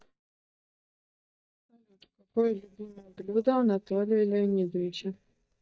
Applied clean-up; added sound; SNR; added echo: neural mask model DeepFilterNet 3.